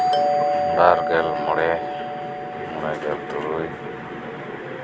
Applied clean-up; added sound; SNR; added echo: none; Doorbell; 1 dB; none.